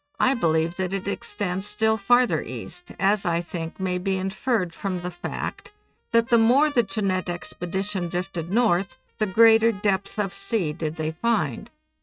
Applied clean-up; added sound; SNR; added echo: neural mask model RNNoise.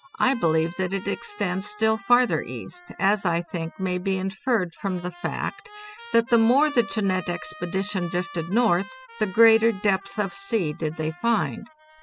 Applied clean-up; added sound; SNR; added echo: classical method spectral subtraction.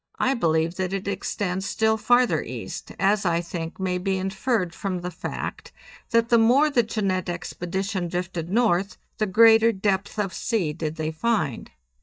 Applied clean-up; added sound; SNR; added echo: neural mask model DeepFilterNet 3.